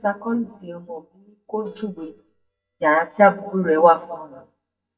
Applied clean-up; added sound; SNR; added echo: neural mask model DeepFilterNet 3.